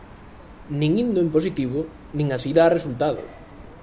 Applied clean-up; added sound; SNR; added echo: none; Chirp, tweet; 19 dB; none.